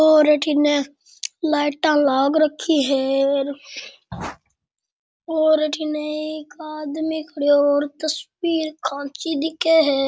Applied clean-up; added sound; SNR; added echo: none; none; none; none.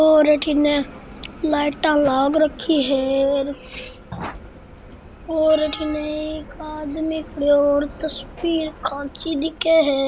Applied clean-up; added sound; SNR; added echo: none; Bell; 17 dB; none.